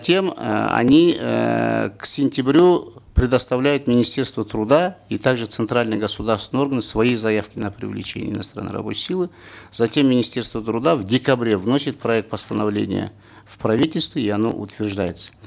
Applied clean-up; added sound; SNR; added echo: none; none; none; none.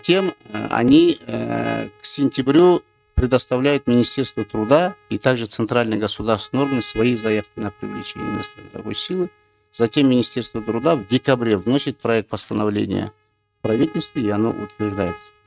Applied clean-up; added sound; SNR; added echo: neural mask model RNNoise.